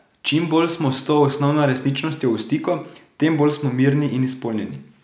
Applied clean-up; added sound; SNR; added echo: none; none; none; none.